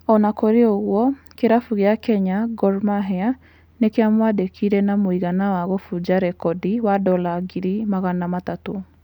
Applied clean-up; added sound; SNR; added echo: none; none; none; none.